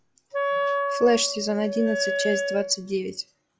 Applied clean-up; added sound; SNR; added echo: classical method log-MMSE.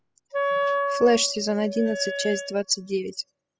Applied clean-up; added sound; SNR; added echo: classical method spectral subtraction.